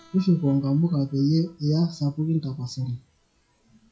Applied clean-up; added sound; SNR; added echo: classical method WPE with log-MMSE.